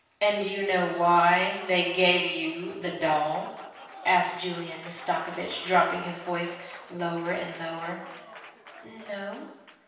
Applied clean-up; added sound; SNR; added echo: none; Applause; 18 dB; reverberation time 0.9 s.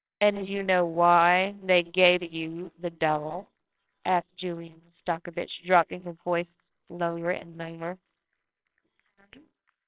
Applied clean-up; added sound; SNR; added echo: neural separator model SepFormer WHAMR!.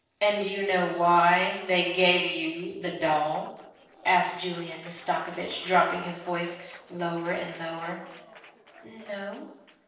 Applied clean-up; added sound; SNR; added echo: neural separator model SepFormer DNS4.